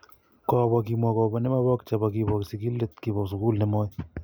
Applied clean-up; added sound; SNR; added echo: none; none; none; none.